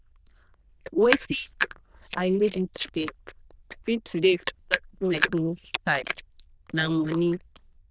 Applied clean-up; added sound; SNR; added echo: neural diffusion model UNIVERSE++.